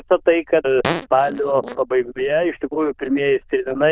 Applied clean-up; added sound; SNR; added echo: neural diffusion model UNIVERSE++.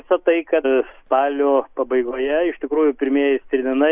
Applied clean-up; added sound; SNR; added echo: none; none; none; none.